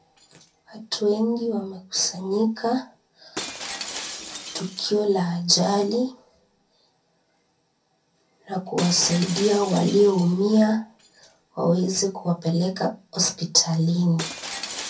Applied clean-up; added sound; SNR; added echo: none; Shatter; 15 dB; reverberation time 0.3 s.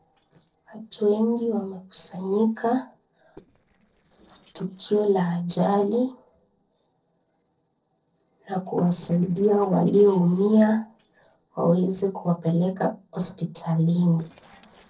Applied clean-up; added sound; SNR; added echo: neural separator model SepFormer DNS4.